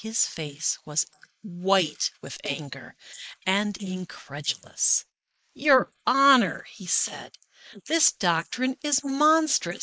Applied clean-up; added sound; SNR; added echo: neural mask model Resemble Enhance denoiser.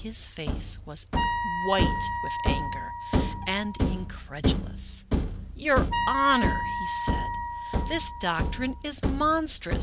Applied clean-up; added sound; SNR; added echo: none; Wind instrument, woodwind instrument + Thump, thud; -1 dB; none.